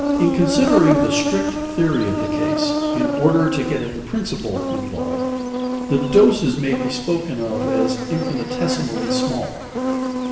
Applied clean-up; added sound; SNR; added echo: none; Insect; 1 dB; reverberation time 1.2 s.